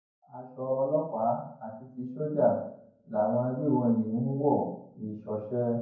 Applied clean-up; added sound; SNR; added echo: none; none; none; reverberation time 0.9 s.